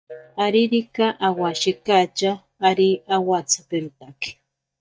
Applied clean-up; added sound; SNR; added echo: neural mask model DeepFilterNet 3.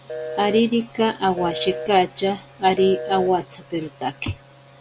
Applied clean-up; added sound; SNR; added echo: none; Telephone; 10 dB; none.